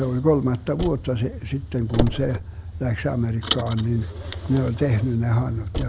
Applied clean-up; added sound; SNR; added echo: none; Car; 9 dB; none.